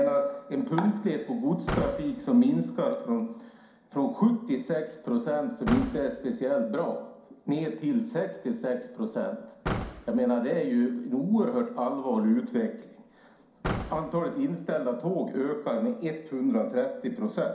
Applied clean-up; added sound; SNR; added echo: none; Slam / Car; 13 dB; reverberation time 0.5 s.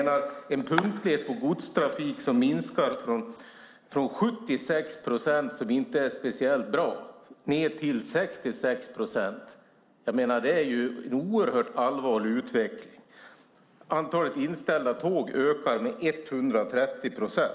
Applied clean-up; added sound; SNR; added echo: none; none; none; none.